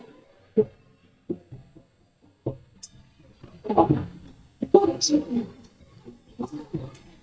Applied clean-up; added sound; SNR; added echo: neural mask model DeepFilterNet 3.